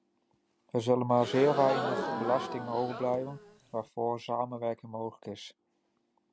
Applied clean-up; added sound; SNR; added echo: none; Crowd / Gasp; 4 dB; none.